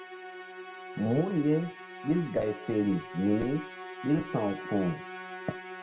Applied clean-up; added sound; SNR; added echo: none; Musical instrument; 12 dB; reverberation time 0.2 s.